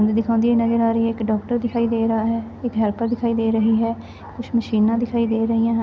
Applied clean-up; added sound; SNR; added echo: none; none; none; none.